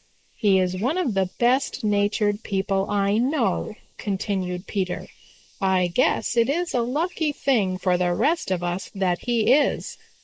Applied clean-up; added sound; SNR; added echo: neural mask model Resemble Enhance denoiser.